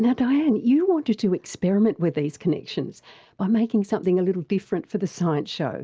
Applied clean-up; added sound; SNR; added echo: none; none; none; none.